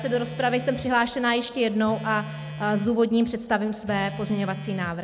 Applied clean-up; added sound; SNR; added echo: none; Telephone; 13 dB; none.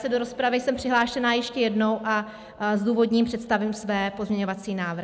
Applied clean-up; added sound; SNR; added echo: none; none; none; none.